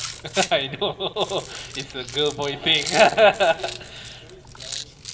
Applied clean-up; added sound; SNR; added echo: none; Rattle; 12 dB; reverberation time 2.8 s.